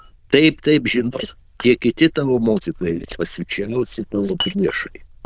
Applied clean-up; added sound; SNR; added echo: neural diffusion model UNIVERSE++.